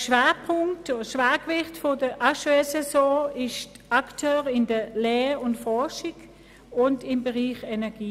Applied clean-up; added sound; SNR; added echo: none; none; none; none.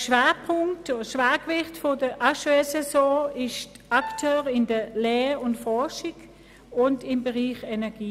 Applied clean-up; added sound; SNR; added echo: none; Piano; 16 dB; none.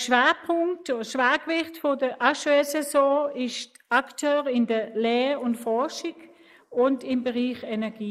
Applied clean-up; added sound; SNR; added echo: neural mask model Resemble Enhance denoiser.